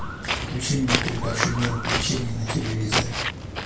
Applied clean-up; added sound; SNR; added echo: none; Walk, footsteps; 1 dB; reverberation time 0.3 s.